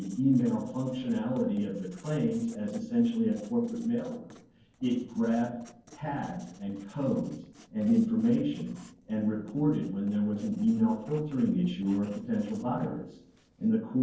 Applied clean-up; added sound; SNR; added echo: neural separator model SepFormer DNS4.